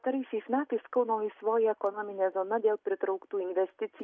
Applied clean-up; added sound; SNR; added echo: none; none; none; none.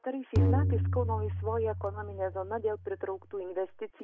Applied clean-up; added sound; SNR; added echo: none; Tabla; -3 dB; none.